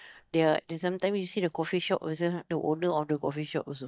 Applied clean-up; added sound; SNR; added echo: neural mask model DeepFilterNet 3.